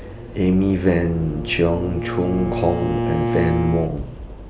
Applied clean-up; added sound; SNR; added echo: none; Bowed string instrument; 5 dB; none.